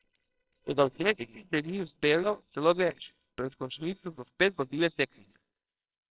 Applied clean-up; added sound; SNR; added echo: neural separator model SepFormer WHAMR!.